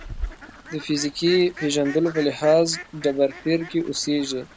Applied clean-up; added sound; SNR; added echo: none; Fowl; 14 dB; none.